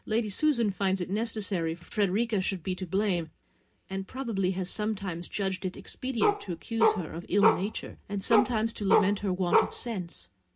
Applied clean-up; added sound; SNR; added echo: none; Bark; -1 dB; reverberation time 0.3 s.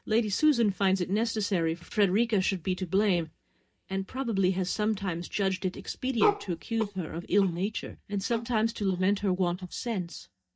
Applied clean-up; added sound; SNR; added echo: neural mask model DeepFilterNet 3.